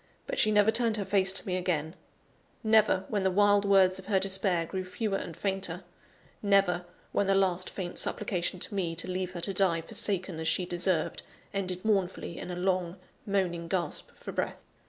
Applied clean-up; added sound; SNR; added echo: none; none; none; none.